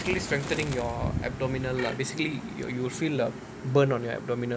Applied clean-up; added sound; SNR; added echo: none; Fire; 15 dB; none.